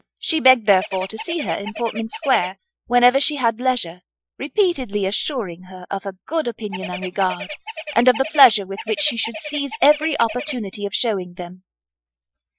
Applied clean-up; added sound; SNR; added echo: classical method Wiener filter.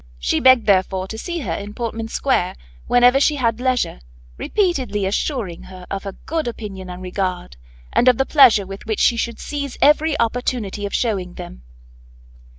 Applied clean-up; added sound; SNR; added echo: none; none; none; none.